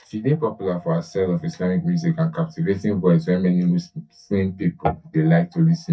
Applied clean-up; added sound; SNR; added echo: neural mask model DeepFilterNet 3.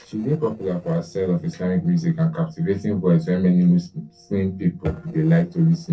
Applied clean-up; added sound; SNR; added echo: neural separator model SepFormer DNS4.